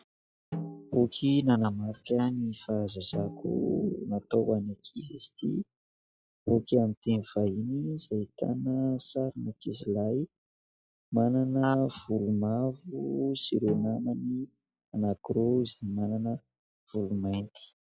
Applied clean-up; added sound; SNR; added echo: classical method log-MMSE.